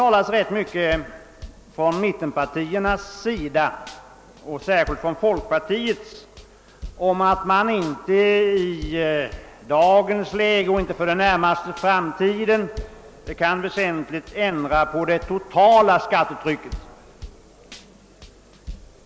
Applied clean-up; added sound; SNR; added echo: none; Tambourine / Drum / Drum kit; 19 dB; none.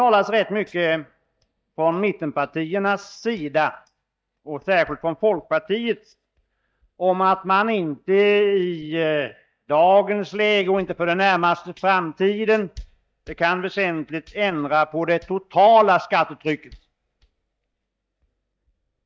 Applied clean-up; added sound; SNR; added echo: neural mask model DeepFilterNet 3.